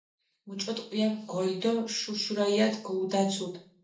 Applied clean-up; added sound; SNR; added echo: none; none; none; reverberation time 0.4 s.